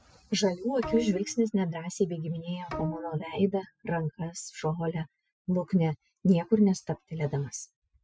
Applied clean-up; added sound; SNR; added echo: classical method spectral subtraction.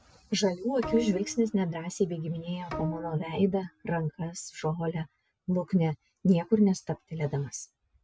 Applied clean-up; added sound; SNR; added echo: none; Bowed string instrument; 12 dB; none.